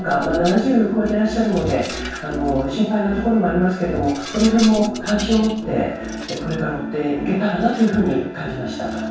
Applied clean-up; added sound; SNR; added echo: none; Rattle; 18 dB; reverberation time 0.7 s.